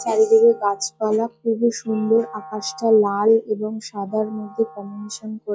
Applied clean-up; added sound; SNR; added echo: classical method log-MMSE.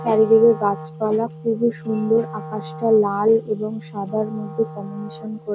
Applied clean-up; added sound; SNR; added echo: none; Wind instrument, woodwind instrument; 14 dB; none.